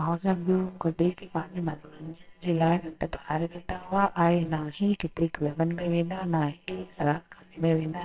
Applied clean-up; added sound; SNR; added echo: neural separator model SepFormer WHAMR!.